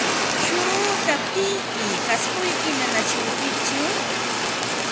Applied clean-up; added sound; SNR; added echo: none; Fire; -4 dB; none.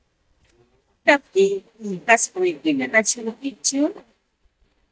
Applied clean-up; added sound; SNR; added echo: neural mask model DeepFilterNet 3.